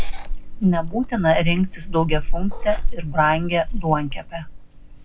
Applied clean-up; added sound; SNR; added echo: none; Meow / Purr; 0 dB; reverberation time 0.3 s.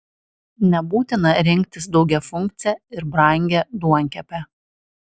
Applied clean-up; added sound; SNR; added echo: none; none; none; none.